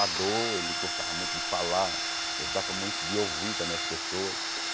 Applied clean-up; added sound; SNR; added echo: none; Domestic sounds, home sounds + Bowed string instrument; -2 dB; none.